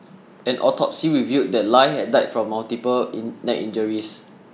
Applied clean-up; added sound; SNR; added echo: none; none; none; none.